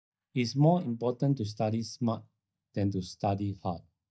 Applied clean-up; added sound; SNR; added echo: neural mask model DeepFilterNet 3.